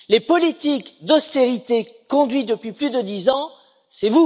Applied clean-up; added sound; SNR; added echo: none; none; none; none.